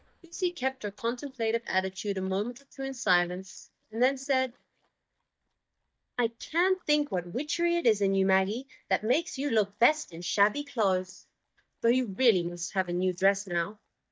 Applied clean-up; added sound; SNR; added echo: neural mask model DeepFilterNet 3.